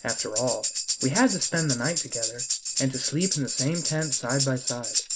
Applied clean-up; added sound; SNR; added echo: none; Tambourine; 1 dB; none.